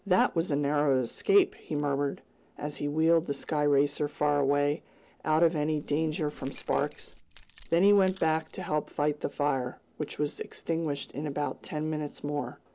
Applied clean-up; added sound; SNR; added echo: none; Keys jangling; 17 dB; none.